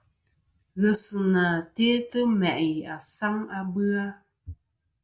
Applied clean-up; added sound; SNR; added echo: none; none; none; none.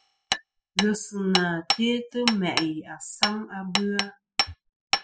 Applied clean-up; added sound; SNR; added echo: classical method spectral subtraction.